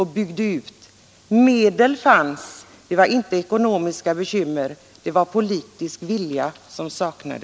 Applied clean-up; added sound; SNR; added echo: none; none; none; none.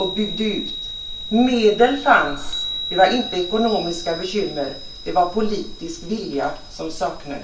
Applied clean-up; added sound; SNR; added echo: none; Chime; 9 dB; reverberation time 0.4 s.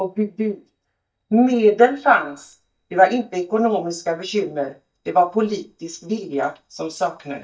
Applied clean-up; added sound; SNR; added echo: neural mask model DeepFilterNet 3.